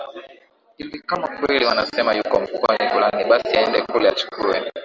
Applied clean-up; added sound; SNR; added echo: none; none; none; none.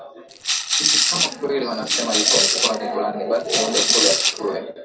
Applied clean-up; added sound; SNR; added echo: none; Rattle / Rattle (instrument); -4 dB; reverberation time 0.3 s.